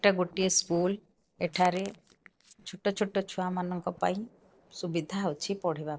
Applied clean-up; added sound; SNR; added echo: neural separator model SepFormer DNS4.